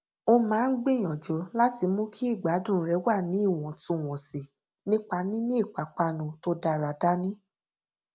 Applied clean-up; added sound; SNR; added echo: none; none; none; none.